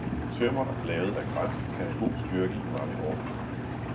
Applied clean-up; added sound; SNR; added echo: none; Engine; 0 dB; reverberation time 0.3 s.